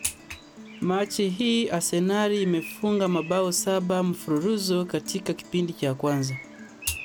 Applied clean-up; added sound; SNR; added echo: none; Bird vocalization, bird call, bird song + Guitar; 17 dB; none.